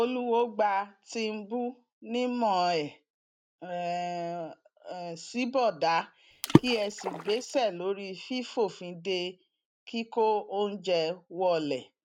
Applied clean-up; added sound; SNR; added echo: neural mask model RNNoise.